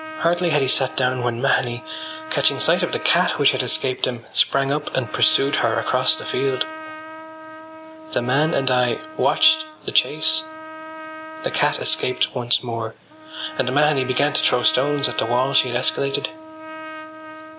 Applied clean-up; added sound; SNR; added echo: none; Trumpet; 13 dB; none.